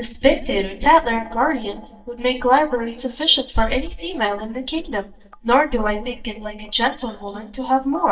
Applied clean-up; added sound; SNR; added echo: neural mask model DeepFilterNet 3.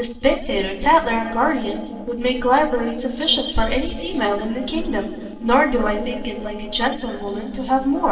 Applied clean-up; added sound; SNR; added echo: neural separator model SepFormer DNS4.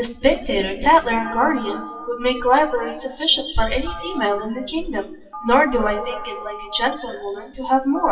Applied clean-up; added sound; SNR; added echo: classical method WPE with log-MMSE.